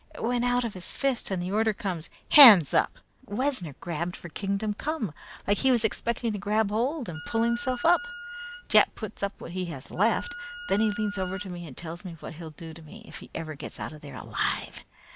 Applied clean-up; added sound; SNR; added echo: none; Wind instrument, woodwind instrument; 14 dB; none.